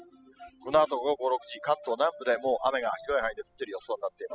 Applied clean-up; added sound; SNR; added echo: classical method spectral subtraction.